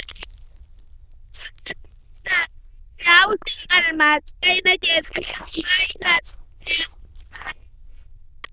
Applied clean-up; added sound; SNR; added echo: neural diffusion model UNIVERSE++.